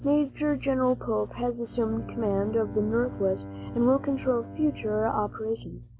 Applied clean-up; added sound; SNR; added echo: none; Bowed string instrument; 15 dB; none.